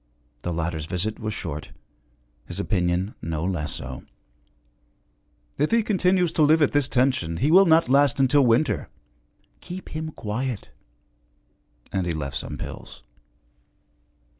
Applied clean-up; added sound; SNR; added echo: none; none; none; none.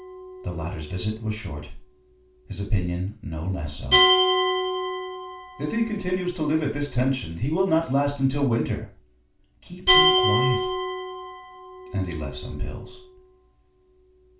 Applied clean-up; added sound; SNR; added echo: none; Glass; 0 dB; reverberation time 0.3 s.